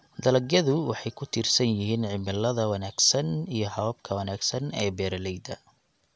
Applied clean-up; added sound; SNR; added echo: none; none; none; none.